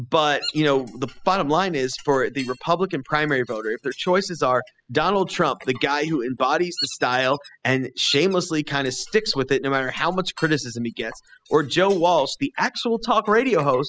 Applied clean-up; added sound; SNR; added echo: classical method spectral subtraction.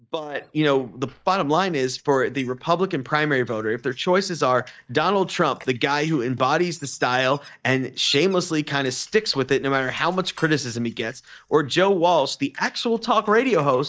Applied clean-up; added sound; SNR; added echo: neural mask model DeepFilterNet 3.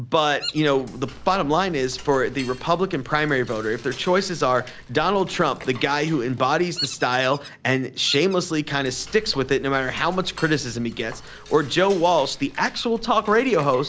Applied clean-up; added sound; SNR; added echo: none; Cutlery, silverware / Dishes, pots, and pans + Bird vocalization, bird call, bird song; 16 dB; none.